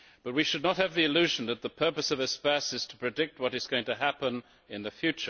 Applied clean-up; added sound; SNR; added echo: none; none; none; none.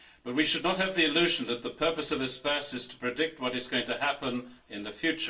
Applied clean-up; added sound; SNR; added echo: none; none; none; reverberation time 0.3 s.